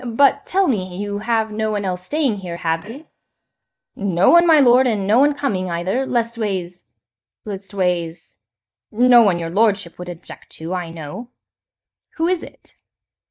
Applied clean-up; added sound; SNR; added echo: neural mask model DeepFilterNet 3.